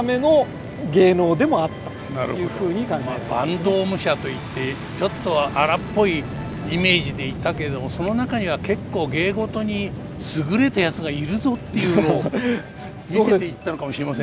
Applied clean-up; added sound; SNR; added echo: none; Fixed-wing aircraft, airplane; 11 dB; none.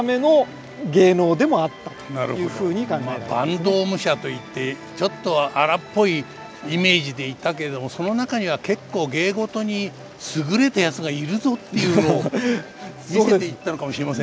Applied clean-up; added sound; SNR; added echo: none; none; none; none.